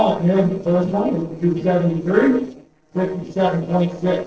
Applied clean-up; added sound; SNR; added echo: neural separator model SepFormer DNS4.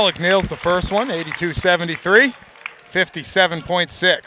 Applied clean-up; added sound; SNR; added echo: none; none; none; none.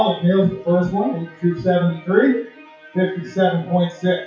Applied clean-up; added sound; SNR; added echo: classical method WPE with log-MMSE.